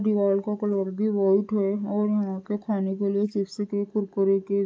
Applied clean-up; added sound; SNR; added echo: neural mask model Resemble Enhance denoiser.